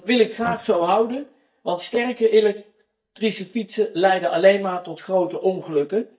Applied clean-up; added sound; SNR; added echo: neural mask model DeepFilterNet 3.